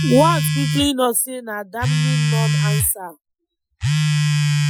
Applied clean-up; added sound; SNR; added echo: classical method Wiener filter.